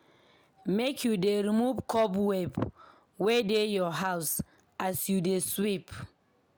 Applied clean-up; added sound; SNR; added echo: none; none; none; none.